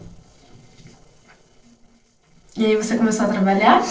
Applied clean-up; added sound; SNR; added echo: neural separator model SepFormer DNS4.